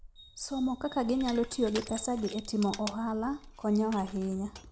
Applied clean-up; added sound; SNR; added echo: none; Crushing; 16 dB; none.